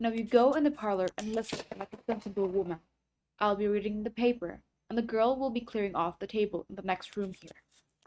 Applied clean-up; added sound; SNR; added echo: neural mask model RNNoise.